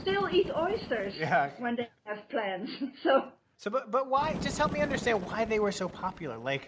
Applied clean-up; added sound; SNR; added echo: none; Bird; 12 dB; none.